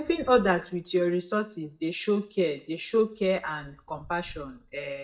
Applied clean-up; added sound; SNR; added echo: neural mask model DeepFilterNet 3.